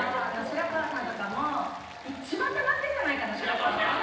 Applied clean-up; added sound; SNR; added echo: none; Applause; 14 dB; reverberation time 0.9 s.